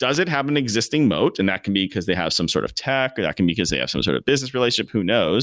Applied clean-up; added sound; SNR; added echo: none; none; none; none.